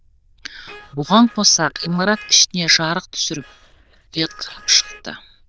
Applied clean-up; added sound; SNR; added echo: neural diffusion model UNIVERSE++.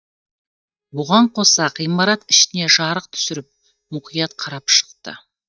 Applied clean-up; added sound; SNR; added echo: neural mask model DeepFilterNet 3.